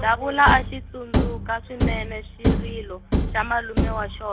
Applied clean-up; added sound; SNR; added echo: none; Thump, thud; 0 dB; none.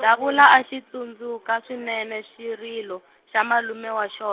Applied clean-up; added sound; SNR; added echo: none; none; none; none.